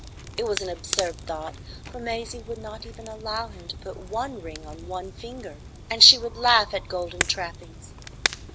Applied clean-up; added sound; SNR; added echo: none; Crackle; 9 dB; none.